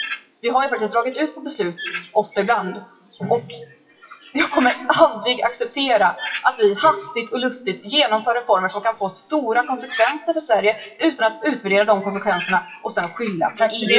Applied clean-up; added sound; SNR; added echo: classical method WPE with log-MMSE.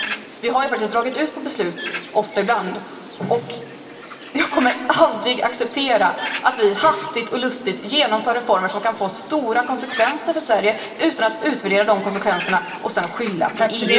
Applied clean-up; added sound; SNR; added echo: none; Bird; 13 dB; reverberation time 2.9 s.